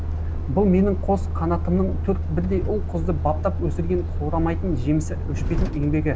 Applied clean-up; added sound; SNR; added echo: none; Truck; 1 dB; none.